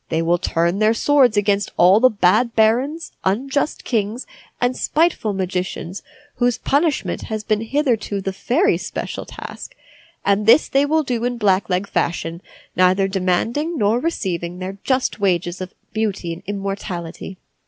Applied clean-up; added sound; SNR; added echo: none; none; none; none.